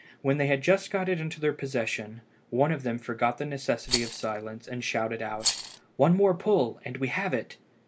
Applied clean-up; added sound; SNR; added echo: none; Rattle; 6 dB; none.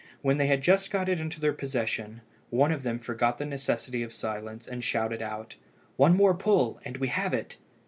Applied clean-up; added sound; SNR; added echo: none; none; none; none.